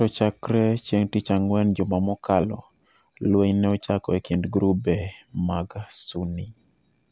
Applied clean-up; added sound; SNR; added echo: none; none; none; none.